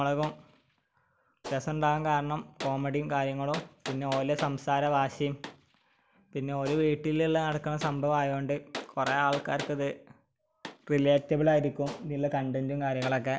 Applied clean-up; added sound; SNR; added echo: none; Gunshot, gunfire; 16 dB; none.